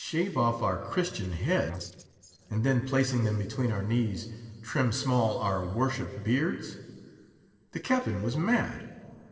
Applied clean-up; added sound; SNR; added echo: neural separator model SepFormer DNS4.